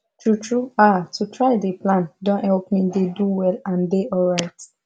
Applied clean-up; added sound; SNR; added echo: none; none; none; none.